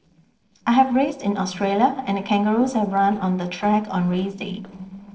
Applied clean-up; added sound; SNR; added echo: neural separator model SepFormer DNS4.